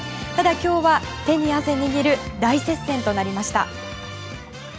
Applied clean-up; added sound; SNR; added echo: none; none; none; none.